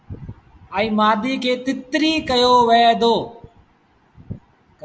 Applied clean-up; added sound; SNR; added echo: none; none; none; none.